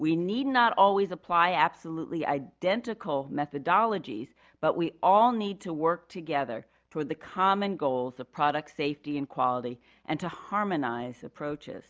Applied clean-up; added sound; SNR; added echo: none; none; none; none.